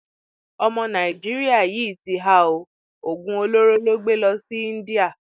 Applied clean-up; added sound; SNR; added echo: neural mask model DeepFilterNet 3.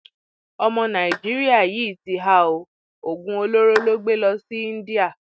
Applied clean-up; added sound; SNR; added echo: neural mask model RNNoise.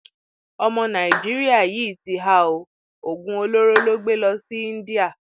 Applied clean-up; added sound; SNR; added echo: none; Clapping; 8 dB; none.